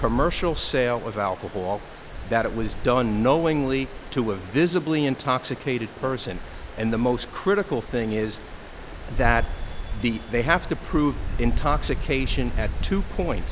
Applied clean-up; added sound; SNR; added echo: none; Stream; 5 dB; none.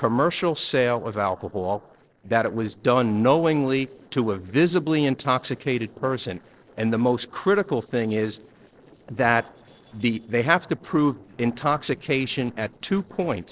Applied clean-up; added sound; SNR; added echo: neural separator model SepFormer DNS4.